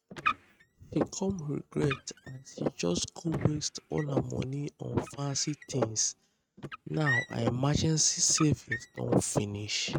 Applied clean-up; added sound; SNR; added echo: neural mask model RNNoise.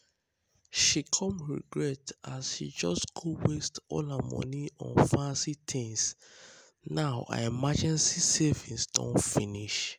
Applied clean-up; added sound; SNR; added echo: none; none; none; none.